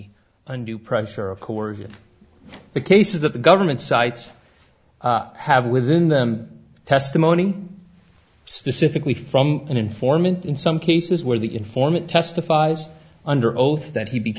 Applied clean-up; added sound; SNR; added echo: none; none; none; none.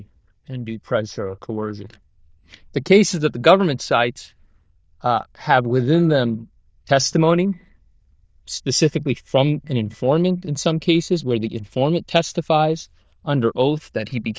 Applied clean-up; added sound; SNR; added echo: neural diffusion model UNIVERSE++.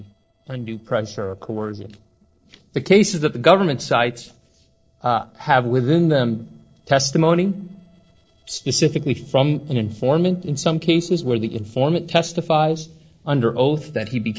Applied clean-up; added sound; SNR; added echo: neural separator model SepFormer DNS4.